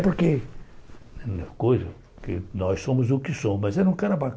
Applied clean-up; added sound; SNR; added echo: none; none; none; none.